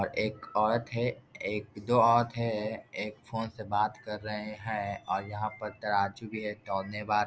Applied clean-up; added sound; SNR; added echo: none; none; none; none.